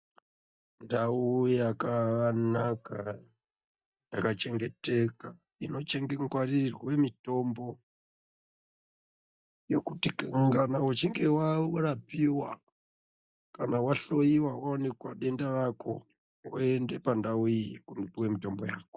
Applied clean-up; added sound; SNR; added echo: neural mask model DeepFilterNet 3.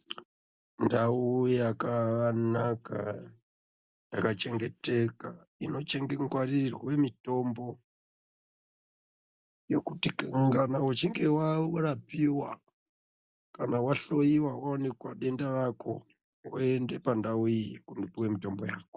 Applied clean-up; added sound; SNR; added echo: none; none; none; none.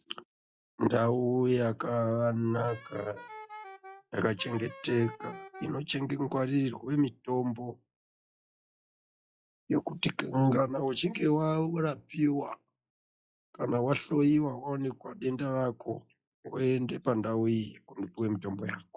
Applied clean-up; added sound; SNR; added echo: classical method log-MMSE.